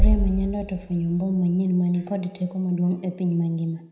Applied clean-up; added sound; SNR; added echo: none; Bass drum; 3 dB; reverberation time 0.8 s.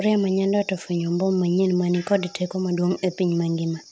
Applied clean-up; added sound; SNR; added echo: none; none; none; none.